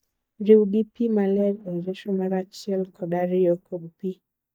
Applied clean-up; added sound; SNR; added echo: neural mask model DeepFilterNet 3.